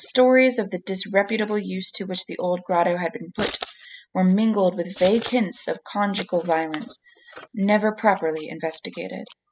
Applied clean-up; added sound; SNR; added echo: classical method spectral subtraction.